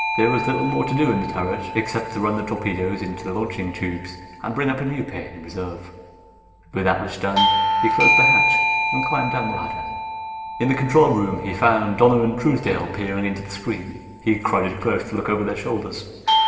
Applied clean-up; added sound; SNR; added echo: none; Bell / Doorbell; 2 dB; reverberation time 2.1 s.